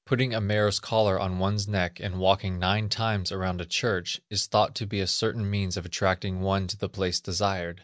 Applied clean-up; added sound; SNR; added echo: none; none; none; none.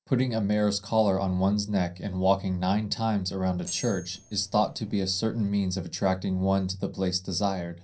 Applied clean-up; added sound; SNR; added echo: neural separator model SepFormer DNS4.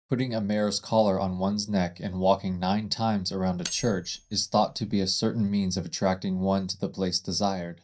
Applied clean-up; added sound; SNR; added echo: neural mask model DeepFilterNet 3.